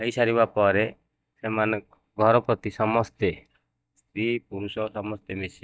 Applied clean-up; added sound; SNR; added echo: neural mask model DeepFilterNet 3.